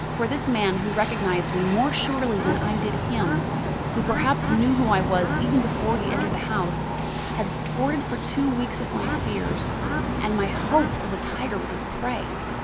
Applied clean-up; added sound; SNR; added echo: none; Cricket + Bird / Fowl; 0 dB; none.